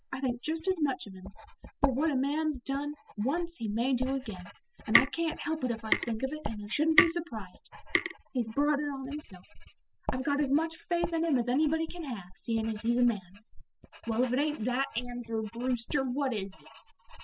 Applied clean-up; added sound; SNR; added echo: classical method spectral subtraction.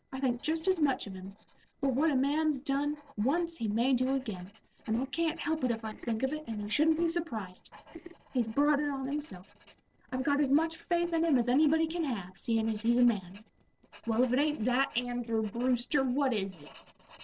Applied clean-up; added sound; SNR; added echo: neural separator model SepFormer DNS4.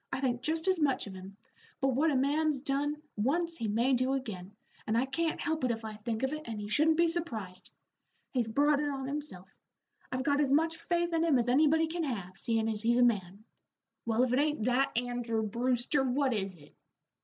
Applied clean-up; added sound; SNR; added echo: none; none; none; none.